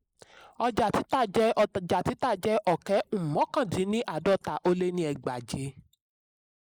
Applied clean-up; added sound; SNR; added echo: neural mask model Resemble Enhance denoiser.